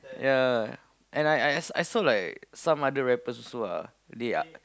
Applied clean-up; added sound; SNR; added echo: none; none; none; none.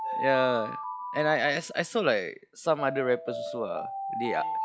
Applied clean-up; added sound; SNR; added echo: classical method log-MMSE.